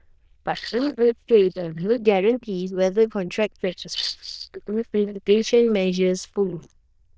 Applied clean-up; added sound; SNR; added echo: neural diffusion model UNIVERSE++.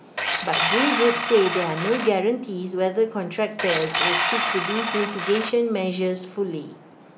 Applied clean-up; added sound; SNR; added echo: none; Tools; 1 dB; none.